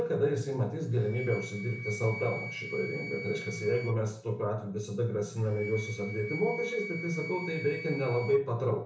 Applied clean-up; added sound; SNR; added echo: none; Wind instrument, woodwind instrument; 12 dB; reverberation time 0.7 s.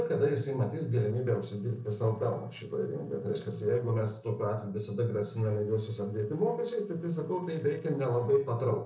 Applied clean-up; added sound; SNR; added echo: neural separator model SepFormer DNS4.